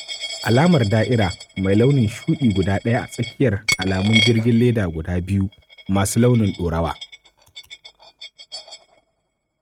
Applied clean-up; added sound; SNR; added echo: neural mask model RNNoise.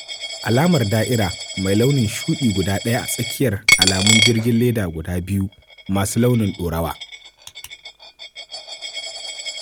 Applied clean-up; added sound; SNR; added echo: none; Coin (dropping); 5 dB; none.